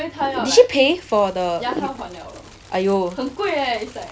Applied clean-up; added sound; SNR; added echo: none; Wind; 17 dB; none.